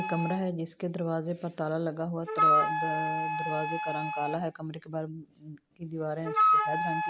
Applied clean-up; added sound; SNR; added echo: none; Wind instrument, woodwind instrument; -3 dB; none.